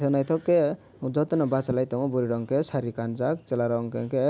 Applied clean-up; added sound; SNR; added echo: none; none; none; none.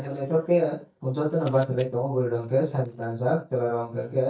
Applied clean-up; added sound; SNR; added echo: neural mask model DeepFilterNet 3.